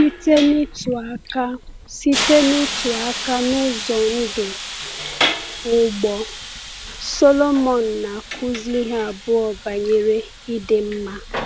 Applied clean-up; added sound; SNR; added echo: none; Hiss; 8 dB; none.